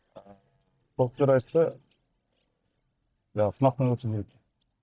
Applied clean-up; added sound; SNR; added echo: neural mask model DeepFilterNet 3.